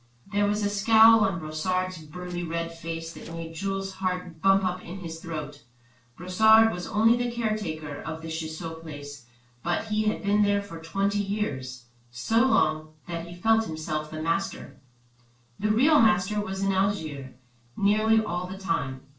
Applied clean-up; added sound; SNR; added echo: neural separator model SepFormer DNS4.